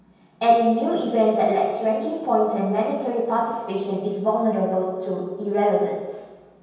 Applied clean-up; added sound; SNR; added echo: none; none; none; reverberation time 1.2 s.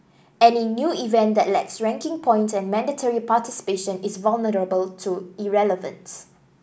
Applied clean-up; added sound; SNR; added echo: none; none; none; none.